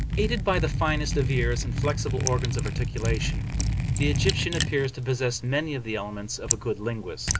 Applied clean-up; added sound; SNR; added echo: none; Liquid; -1 dB; none.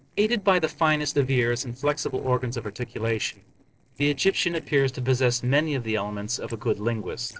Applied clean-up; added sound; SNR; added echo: neural separator model SepFormer DNS4.